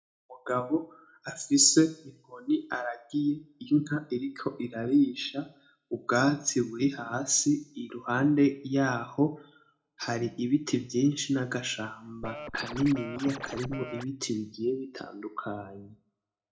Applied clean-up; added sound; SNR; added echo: none; Scratching (performance technique); 11 dB; reverberation time 0.3 s.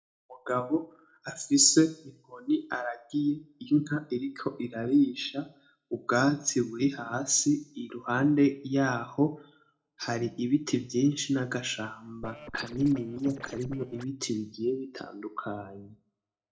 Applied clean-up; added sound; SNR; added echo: neural separator model SepFormer DNS4.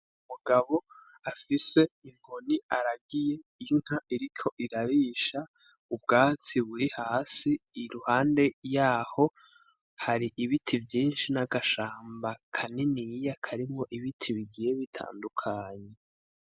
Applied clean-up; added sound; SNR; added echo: none; none; none; none.